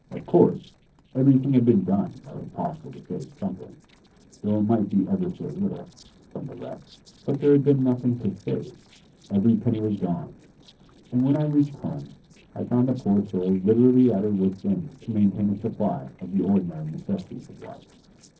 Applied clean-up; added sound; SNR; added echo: neural separator model SepFormer DNS4.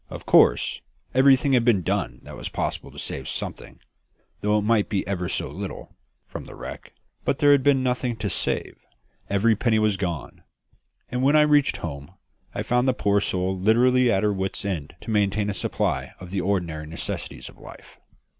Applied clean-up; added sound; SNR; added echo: none; none; none; none.